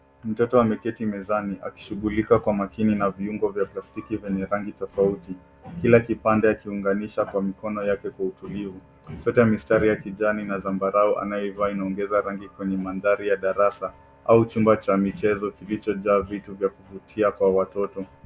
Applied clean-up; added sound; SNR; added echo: none; none; none; none.